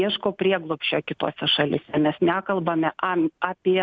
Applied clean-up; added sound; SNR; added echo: none; none; none; none.